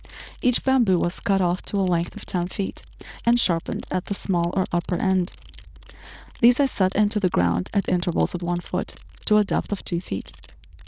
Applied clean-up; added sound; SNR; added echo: neural diffusion model UNIVERSE++.